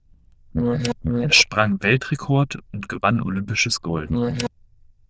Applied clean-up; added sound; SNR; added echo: neural diffusion model UNIVERSE++.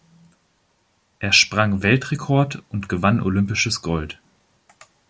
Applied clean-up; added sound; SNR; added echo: none; none; none; none.